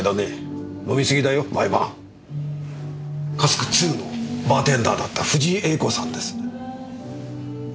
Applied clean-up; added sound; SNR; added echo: none; none; none; none.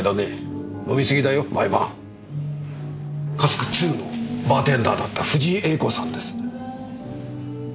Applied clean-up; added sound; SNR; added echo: none; Keyboard (musical); 18 dB; none.